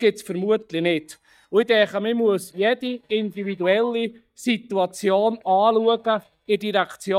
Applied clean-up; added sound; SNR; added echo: neural mask model DeepFilterNet 3.